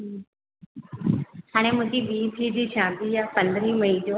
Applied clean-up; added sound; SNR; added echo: none; none; none; none.